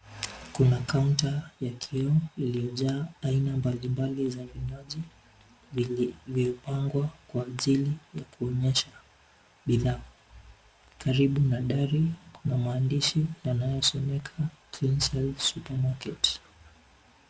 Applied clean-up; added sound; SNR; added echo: none; none; none; none.